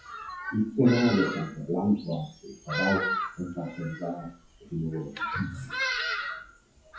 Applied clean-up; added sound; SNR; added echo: classical method WPE with log-MMSE.